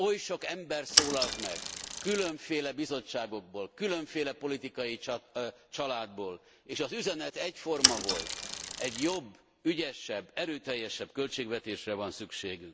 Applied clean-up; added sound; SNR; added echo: none; Mechanisms / Bicycle; -4 dB; none.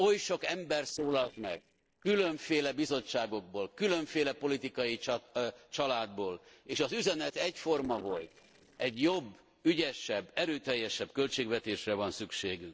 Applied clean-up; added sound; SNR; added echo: neural separator model SepFormer DNS4.